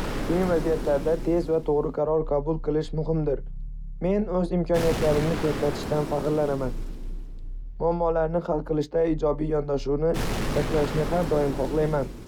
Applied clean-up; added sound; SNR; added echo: none; Explosion + Growling; 5 dB; none.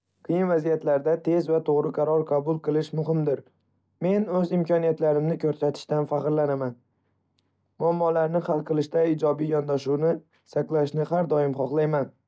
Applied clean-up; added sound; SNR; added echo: none; none; none; none.